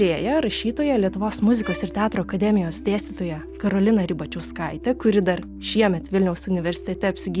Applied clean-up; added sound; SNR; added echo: none; Bowed string instrument; 18 dB; none.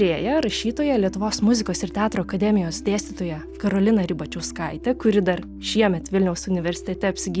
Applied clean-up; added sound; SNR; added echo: none; none; none; none.